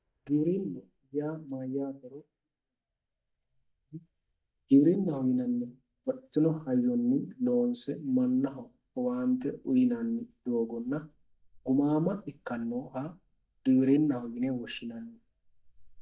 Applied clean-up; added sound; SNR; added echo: neural mask model DeepFilterNet 3.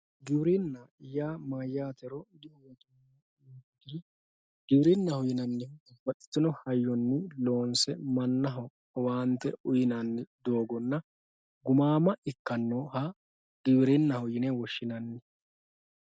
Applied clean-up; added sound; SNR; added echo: none; none; none; none.